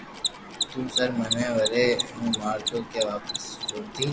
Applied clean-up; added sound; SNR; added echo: none; Mechanisms; 5 dB; none.